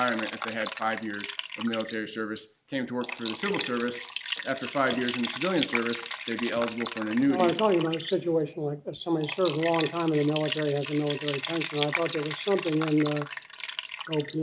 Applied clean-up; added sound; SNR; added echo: none; Liquid; 8 dB; none.